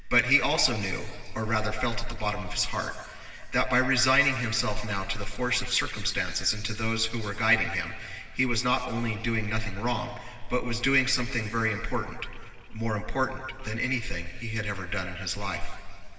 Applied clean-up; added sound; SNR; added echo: none; none; none; reverberation time 2.3 s.